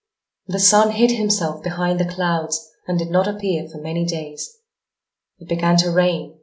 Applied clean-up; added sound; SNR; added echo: none; none; none; none.